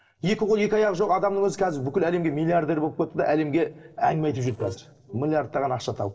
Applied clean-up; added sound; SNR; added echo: neural separator model SepFormer DNS4.